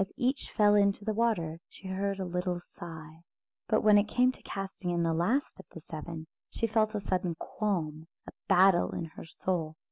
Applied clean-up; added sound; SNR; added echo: none; none; none; none.